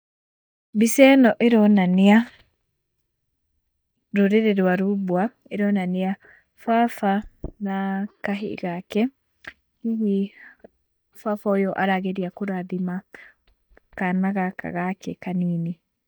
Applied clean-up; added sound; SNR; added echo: neural mask model DeepFilterNet 3.